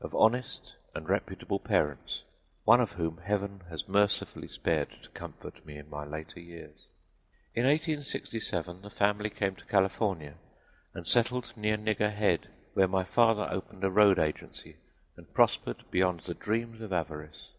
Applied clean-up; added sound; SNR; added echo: none; none; none; none.